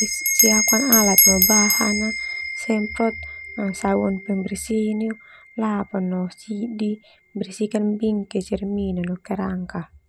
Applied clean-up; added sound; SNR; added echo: none; Bell; 0 dB; none.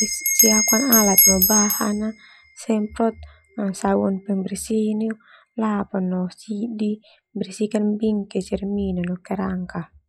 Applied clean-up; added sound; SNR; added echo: classical method log-MMSE.